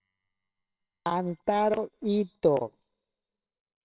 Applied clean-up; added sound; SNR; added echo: neural separator model SepFormer WHAMR!.